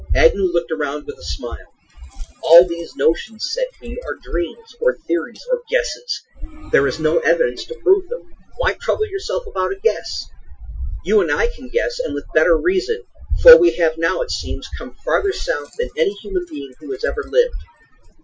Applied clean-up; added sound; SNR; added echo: classical method Wiener filter.